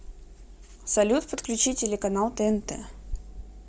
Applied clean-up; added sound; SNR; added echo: none; none; none; none.